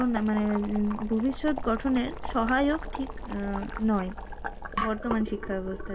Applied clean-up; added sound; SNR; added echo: none; Boiling; 7 dB; none.